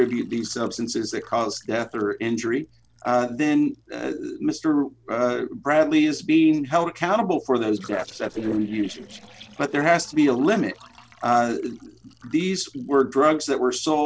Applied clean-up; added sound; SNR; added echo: neural separator model SepFormer DNS4.